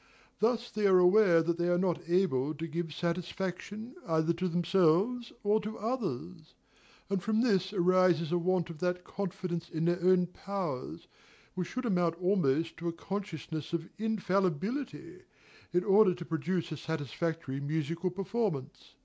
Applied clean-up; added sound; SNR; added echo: none; none; none; none.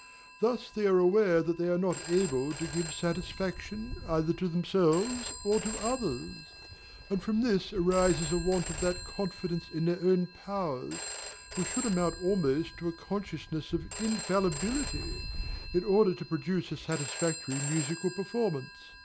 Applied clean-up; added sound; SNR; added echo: none; Telephone + Wind; 10 dB; none.